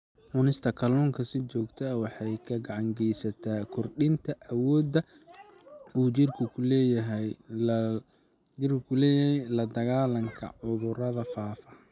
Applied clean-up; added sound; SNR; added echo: none; none; none; none.